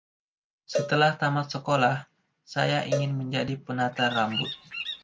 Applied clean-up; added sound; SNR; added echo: none; Cowbell + Bird vocalization, bird call, bird song; 8 dB; none.